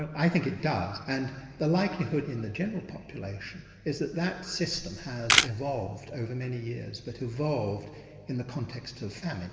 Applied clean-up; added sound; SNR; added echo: none; Camera; -4 dB; reverberation time 2.7 s.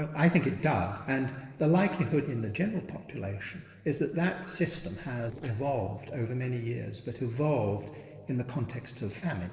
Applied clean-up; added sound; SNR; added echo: neural separator model SepFormer DNS4.